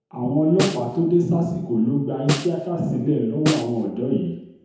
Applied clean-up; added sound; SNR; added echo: none; Snare drum; 8 dB; reverberation time 1.0 s.